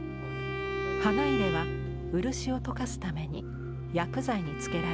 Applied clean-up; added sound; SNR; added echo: none; Bowed string instrument; 4 dB; none.